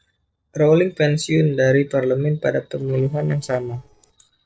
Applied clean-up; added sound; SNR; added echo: neural separator model SepFormer DNS4.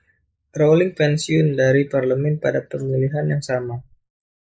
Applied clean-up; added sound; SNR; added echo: neural mask model Resemble Enhance denoiser.